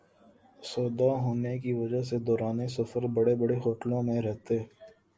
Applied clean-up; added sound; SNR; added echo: none; none; none; none.